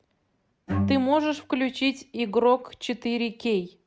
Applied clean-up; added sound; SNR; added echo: neural mask model RNNoise.